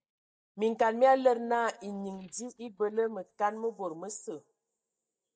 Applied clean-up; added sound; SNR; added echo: neural mask model DeepFilterNet 3.